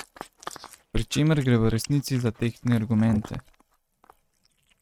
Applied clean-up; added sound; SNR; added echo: neural mask model RNNoise.